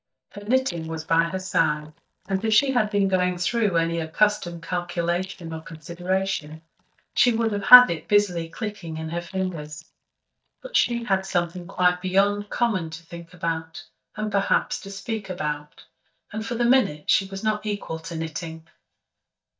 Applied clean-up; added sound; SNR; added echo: neural mask model DeepFilterNet 3.